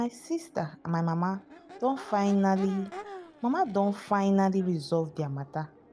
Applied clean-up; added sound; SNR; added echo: none; Crowd / Race car, auto racing / Accelerating, revving, vroom; 19 dB; none.